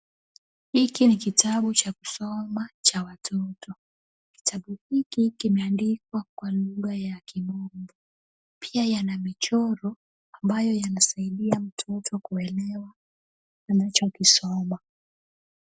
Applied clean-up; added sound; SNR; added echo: none; none; none; none.